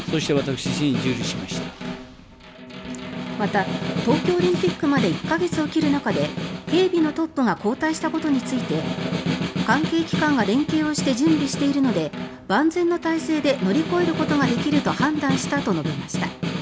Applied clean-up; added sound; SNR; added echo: none; Snare drum; 5 dB; none.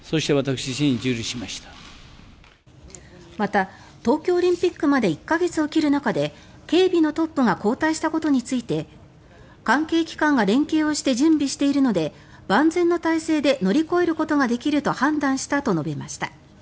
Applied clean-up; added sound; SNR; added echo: none; none; none; none.